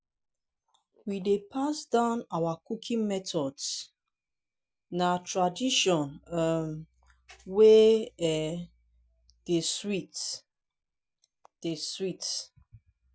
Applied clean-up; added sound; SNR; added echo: none; none; none; none.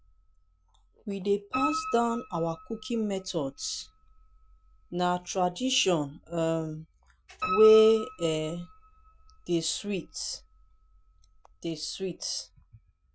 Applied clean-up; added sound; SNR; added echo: none; Piano; 12 dB; none.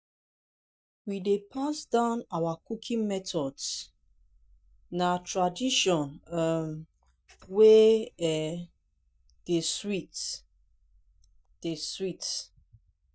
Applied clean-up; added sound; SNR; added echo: neural mask model DeepFilterNet 3.